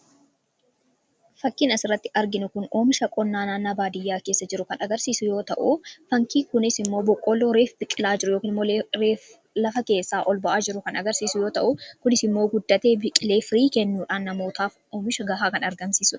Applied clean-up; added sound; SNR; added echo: none; none; none; none.